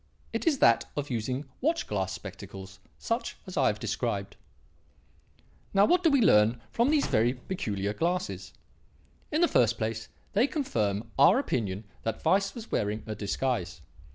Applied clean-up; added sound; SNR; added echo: none; Slam; 11 dB; none.